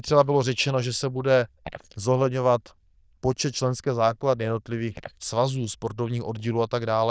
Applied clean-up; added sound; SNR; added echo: neural diffusion model UNIVERSE++.